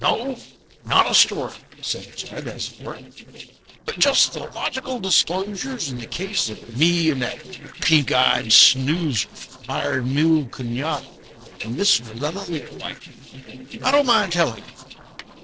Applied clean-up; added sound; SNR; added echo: neural separator model SepFormer DNS4.